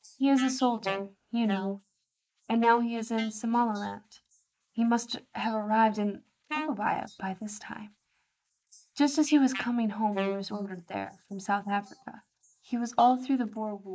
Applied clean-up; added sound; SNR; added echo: neural mask model Resemble Enhance denoiser.